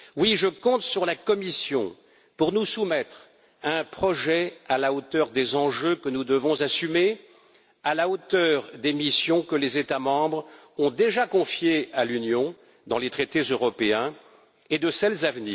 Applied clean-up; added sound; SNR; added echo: none; none; none; none.